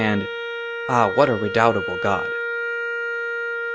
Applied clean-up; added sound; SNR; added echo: none; Wind instrument, woodwind instrument; 4 dB; none.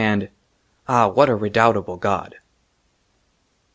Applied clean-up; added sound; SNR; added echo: none; none; none; none.